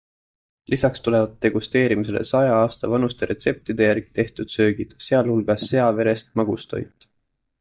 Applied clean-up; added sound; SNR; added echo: neural mask model DeepFilterNet 3.